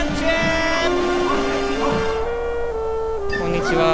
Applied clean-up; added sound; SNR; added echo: none; Dog + Wind instrument, woodwind instrument; -2 dB; none.